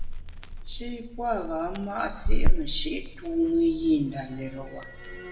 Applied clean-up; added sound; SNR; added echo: none; Crackle; -3 dB; reverberation time 0.8 s.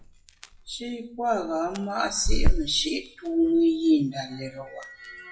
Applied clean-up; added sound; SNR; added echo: classical method WPE with log-MMSE.